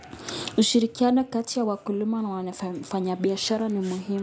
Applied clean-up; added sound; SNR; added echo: none; none; none; none.